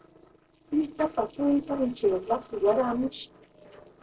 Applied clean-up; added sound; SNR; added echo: neural separator model SepFormer DNS4.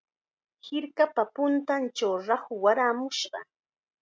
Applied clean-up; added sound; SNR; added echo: none; none; none; none.